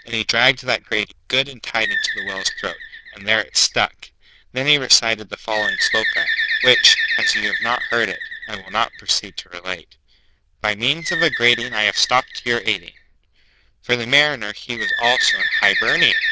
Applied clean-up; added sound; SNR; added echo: neural diffusion model UNIVERSE++.